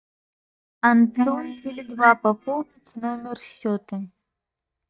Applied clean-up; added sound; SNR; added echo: neural mask model DeepFilterNet 3.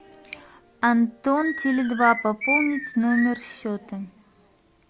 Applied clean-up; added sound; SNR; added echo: none; none; none; none.